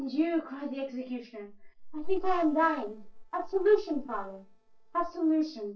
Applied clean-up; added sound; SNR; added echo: neural separator model SepFormer DNS4.